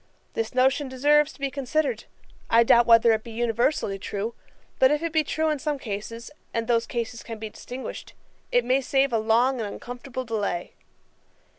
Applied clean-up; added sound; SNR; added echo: none; none; none; none.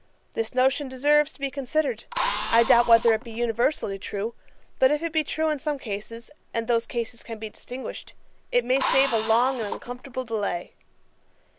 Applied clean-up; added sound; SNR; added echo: none; Drill; 5 dB; none.